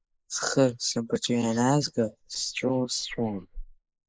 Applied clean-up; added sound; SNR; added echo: neural mask model Resemble Enhance denoiser.